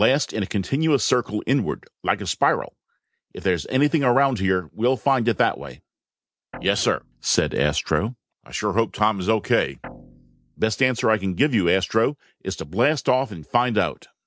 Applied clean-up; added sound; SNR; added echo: neural separator model SepFormer DNS4.